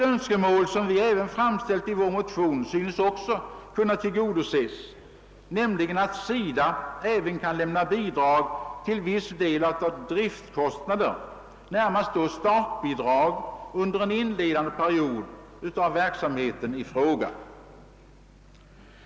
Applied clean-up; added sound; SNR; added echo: none; none; none; none.